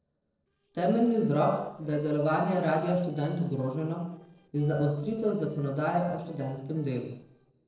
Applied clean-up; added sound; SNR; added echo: neural separator model SepFormer DNS4.